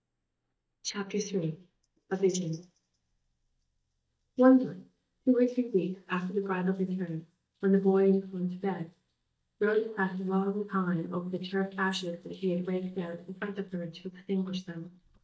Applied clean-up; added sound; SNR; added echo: neural mask model DeepFilterNet 3.